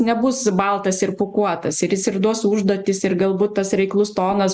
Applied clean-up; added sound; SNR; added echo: none; none; none; none.